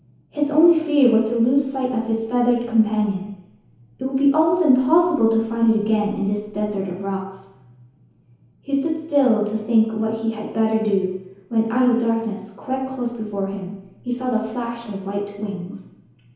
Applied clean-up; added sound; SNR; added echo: none; none; none; reverberation time 1.0 s.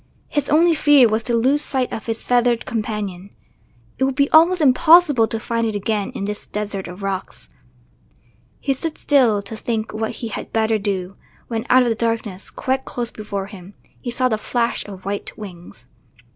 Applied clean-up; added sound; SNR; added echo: none; none; none; none.